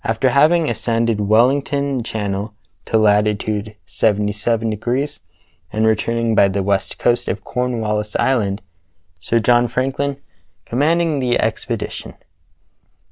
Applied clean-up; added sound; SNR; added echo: none; none; none; none.